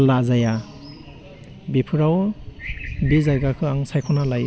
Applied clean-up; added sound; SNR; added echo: none; none; none; none.